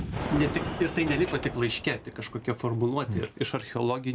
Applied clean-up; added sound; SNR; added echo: none; Gunshot, gunfire; 8 dB; none.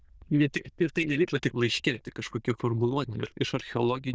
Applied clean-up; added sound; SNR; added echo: neural diffusion model UNIVERSE++.